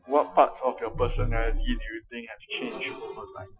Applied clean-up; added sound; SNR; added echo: classical method Wiener filter.